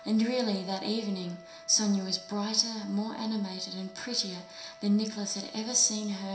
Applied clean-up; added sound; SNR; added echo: none; Wind instrument, woodwind instrument; 20 dB; reverberation time 0.7 s.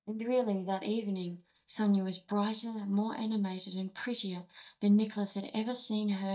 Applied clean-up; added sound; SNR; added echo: neural mask model DeepFilterNet 3.